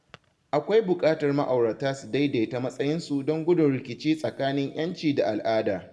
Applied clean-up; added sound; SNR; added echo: none; none; none; reverberation time 2.0 s.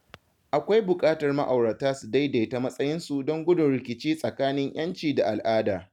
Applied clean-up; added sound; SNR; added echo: none; none; none; none.